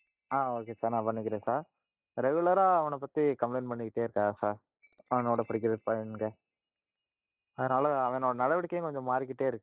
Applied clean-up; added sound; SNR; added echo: neural mask model DeepFilterNet 3.